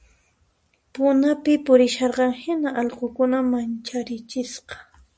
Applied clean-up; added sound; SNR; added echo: none; none; none; none.